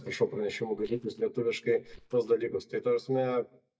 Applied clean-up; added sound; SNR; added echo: neural mask model DeepFilterNet 3.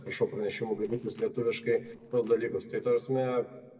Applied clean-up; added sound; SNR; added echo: neural separator model SepFormer DNS4.